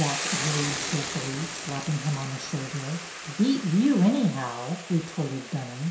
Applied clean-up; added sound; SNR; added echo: none; Boiling / Hiss; 7 dB; reverberation time 0.7 s.